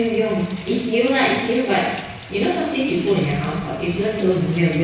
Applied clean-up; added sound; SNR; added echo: none; Rain; 17 dB; reverberation time 1.1 s.